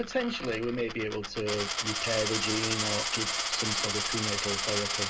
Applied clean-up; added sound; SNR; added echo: none; Coin (dropping); -1 dB; reverberation time 0.2 s.